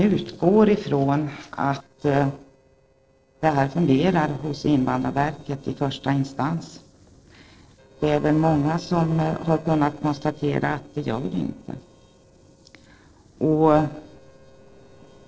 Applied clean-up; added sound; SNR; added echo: neural separator model SepFormer DNS4.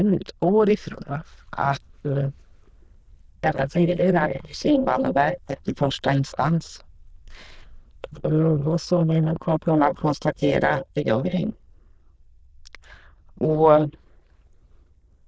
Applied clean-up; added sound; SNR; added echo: neural diffusion model UNIVERSE++.